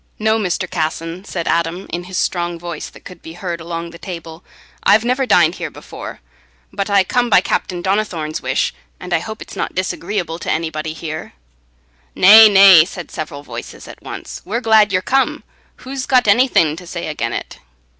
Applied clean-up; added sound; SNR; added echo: none; none; none; none.